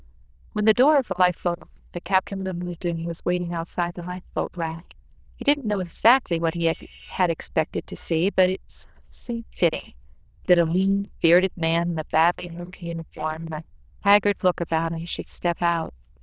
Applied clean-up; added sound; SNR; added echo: neural diffusion model UNIVERSE++.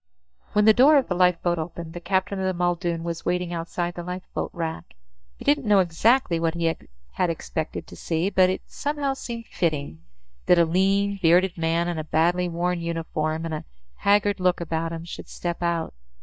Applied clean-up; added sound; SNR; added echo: neural mask model DeepFilterNet 3.